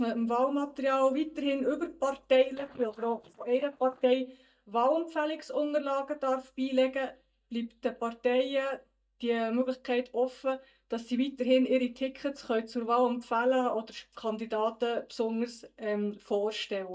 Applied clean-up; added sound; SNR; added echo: neural mask model DeepFilterNet 3.